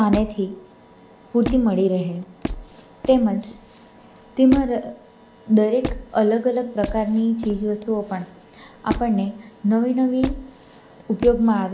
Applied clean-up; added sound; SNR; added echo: none; Squeak; 10 dB; none.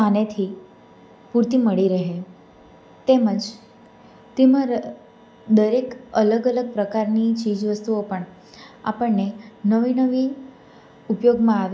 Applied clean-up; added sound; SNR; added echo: none; none; none; none.